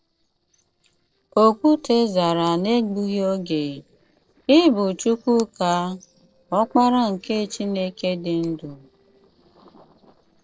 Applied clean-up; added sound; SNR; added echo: neural separator model SepFormer DNS4.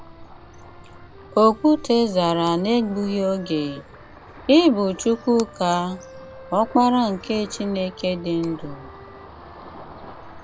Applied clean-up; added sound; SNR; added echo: none; Ocean + Wind instrument, woodwind instrument; 18 dB; none.